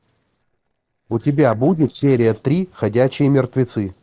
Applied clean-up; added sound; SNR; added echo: neural separator model SepFormer DNS4.